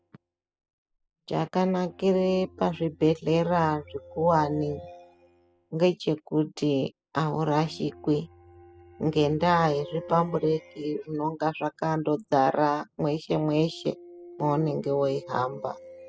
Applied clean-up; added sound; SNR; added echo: classical method spectral subtraction.